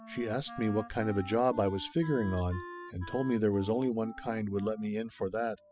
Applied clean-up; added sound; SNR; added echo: classical method spectral subtraction.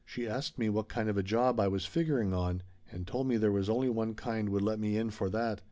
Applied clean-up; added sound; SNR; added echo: none; none; none; none.